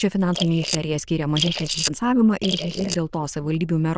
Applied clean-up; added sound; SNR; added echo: neural diffusion model UNIVERSE++.